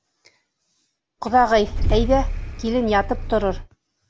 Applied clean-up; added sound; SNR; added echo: none; Engine starting / Car; 3 dB; none.